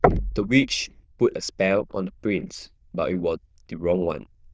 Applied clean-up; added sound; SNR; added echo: neural diffusion model UNIVERSE++.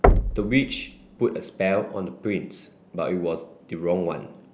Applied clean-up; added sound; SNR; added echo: none; Knock; -1 dB; none.